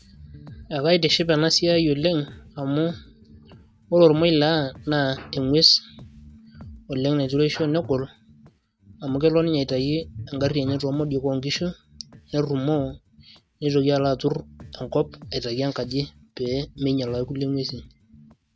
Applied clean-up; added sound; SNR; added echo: neural mask model RNNoise.